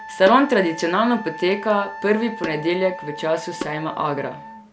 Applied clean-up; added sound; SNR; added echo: none; Wind instrument, woodwind instrument + Tabla; 13 dB; none.